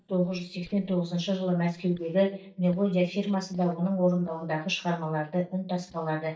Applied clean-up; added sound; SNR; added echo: neural mask model DeepFilterNet 3.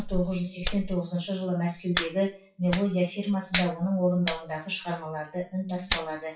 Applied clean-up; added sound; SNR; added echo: classical method WPE with log-MMSE.